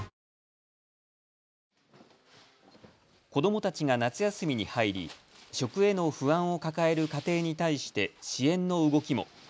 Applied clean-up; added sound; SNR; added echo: none; none; none; none.